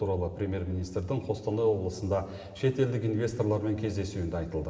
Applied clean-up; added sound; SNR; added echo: none; none; none; reverberation time 2.5 s.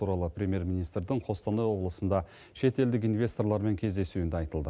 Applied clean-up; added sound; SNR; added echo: none; none; none; none.